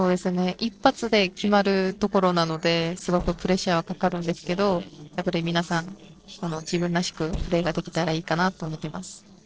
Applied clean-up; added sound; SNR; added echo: neural separator model SepFormer DNS4.